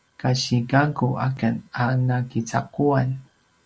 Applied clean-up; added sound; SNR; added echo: none; none; none; none.